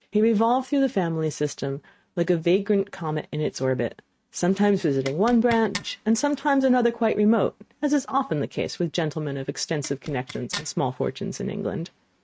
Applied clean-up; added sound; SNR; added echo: neural mask model RNNoise.